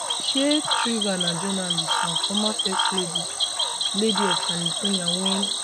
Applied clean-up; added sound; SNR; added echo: none; Cricket / Frog; -3 dB; none.